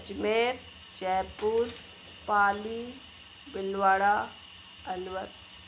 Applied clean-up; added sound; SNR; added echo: none; Hiss + Shatter; 18 dB; none.